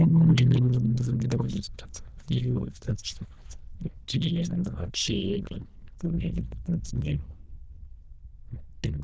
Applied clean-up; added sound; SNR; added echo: neural diffusion model UNIVERSE++.